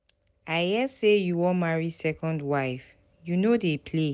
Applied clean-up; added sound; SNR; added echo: none; none; none; none.